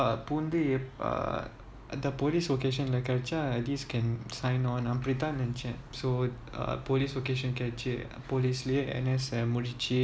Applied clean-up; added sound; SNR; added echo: none; none; none; none.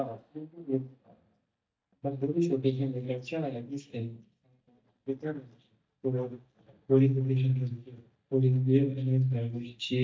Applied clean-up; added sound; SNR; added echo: neural mask model DeepFilterNet 3.